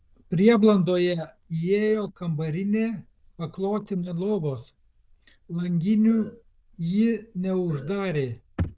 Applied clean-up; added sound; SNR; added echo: neural diffusion model UNIVERSE++.